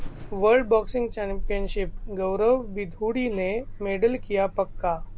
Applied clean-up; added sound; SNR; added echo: none; Alarm; 7 dB; none.